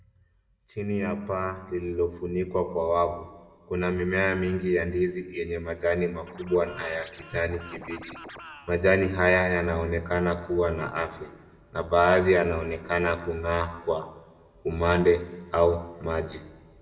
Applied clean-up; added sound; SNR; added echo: none; Scratching (performance technique); 18 dB; reverberation time 1.2 s.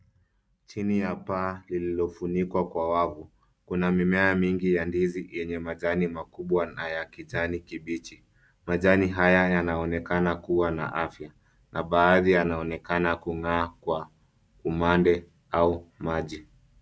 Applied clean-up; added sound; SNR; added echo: none; none; none; none.